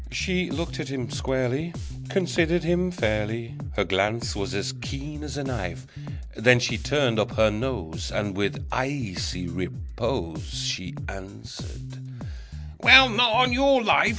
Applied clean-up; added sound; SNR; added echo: none; Bass guitar; 10 dB; none.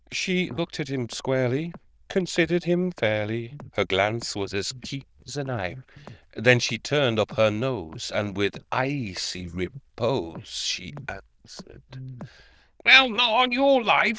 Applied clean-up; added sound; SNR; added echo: neural diffusion model UNIVERSE++.